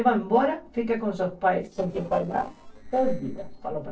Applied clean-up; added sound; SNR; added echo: neural separator model SepFormer DNS4.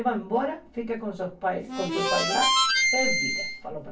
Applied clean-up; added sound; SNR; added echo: none; Harmonica; -4 dB; reverberation time 0.2 s.